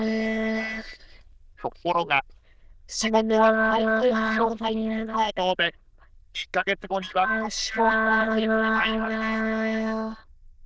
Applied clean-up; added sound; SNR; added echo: neural diffusion model UNIVERSE++.